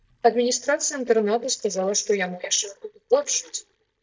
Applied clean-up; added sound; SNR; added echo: neural mask model DeepFilterNet 3.